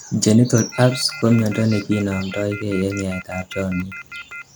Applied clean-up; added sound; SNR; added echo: none; Telephone; 16 dB; none.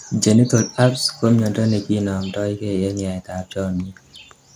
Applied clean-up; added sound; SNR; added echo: none; none; none; none.